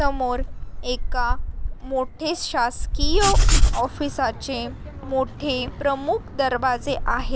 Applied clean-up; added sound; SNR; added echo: none; Writing + Gull, seagull; -2 dB; none.